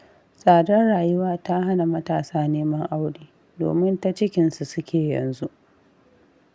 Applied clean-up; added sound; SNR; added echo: none; none; none; none.